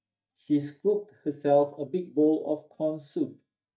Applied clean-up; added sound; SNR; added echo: neural mask model DeepFilterNet 3.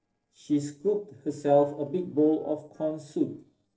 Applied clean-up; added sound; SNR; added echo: neural separator model SepFormer DNS4.